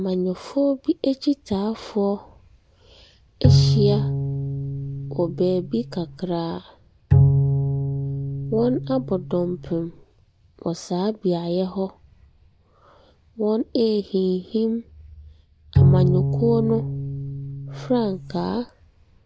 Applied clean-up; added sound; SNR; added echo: none; Bowed string instrument; -4 dB; none.